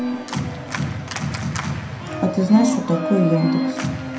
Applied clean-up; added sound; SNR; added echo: none; Organ; 2 dB; reverberation time 0.5 s.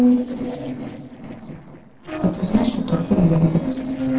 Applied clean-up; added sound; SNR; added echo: neural separator model SepFormer DNS4.